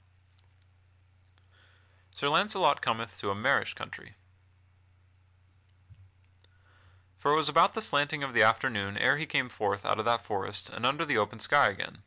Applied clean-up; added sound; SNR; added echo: none; none; none; none.